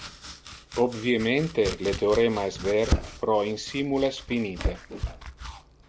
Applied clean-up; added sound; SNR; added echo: none; Domestic sounds, home sounds; 7 dB; none.